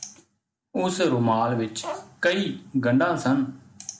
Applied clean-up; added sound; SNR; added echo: none; none; none; none.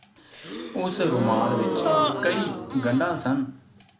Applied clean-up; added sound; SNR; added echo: none; Gasp; 1 dB; none.